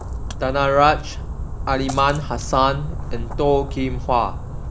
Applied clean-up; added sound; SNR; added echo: none; Splash, splatter; 6 dB; none.